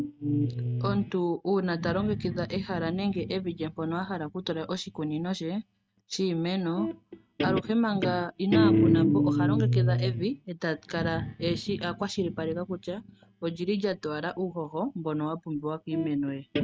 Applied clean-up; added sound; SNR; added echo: neural mask model RNNoise.